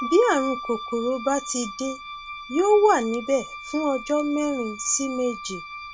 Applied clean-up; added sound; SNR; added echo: none; Wind instrument, woodwind instrument; 11 dB; none.